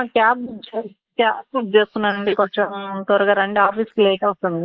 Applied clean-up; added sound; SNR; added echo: neural mask model Resemble Enhance denoiser.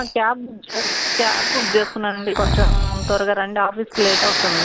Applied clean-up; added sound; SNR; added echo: none; Breathing; -1 dB; none.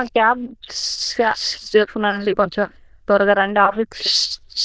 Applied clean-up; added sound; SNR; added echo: neural diffusion model UNIVERSE++.